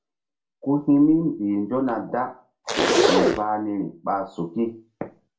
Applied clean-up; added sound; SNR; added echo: none; Zipper (clothing); -1 dB; reverberation time 0.3 s.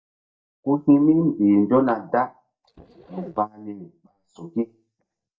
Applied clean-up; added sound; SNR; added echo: neural mask model DeepFilterNet 3.